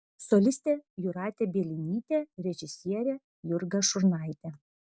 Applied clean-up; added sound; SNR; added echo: none; none; none; none.